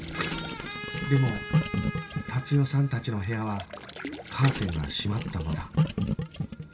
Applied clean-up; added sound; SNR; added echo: none; Gurgling; 3 dB; reverberation time 0.2 s.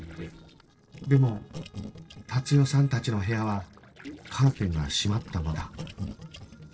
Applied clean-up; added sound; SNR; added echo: neural separator model SepFormer DNS4.